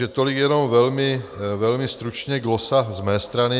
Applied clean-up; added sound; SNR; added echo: none; none; none; none.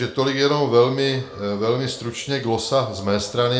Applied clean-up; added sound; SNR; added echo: none; none; none; reverberation time 0.4 s.